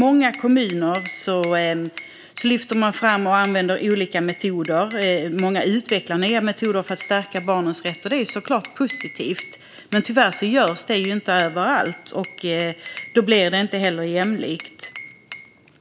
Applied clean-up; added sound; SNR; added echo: none; Glass; 18 dB; none.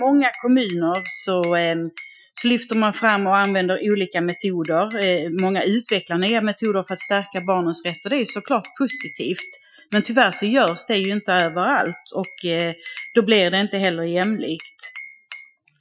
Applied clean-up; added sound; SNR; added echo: classical method Wiener filter.